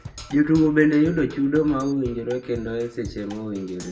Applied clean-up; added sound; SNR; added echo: none; Percussion; 18 dB; reverberation time 0.6 s.